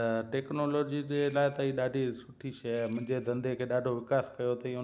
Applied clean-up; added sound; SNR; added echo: none; Bell; 8 dB; none.